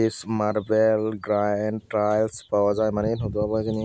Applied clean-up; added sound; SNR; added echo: none; none; none; none.